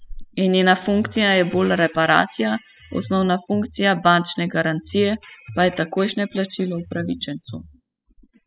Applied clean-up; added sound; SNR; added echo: classical method spectral subtraction.